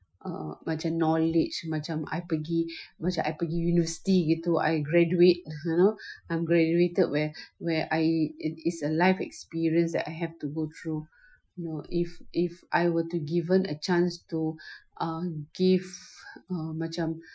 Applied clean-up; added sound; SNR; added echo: classical method Wiener filter.